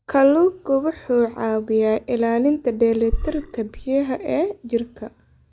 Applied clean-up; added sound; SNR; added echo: neural mask model DeepFilterNet 3.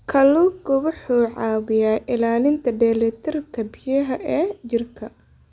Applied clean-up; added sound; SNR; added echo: none; none; none; none.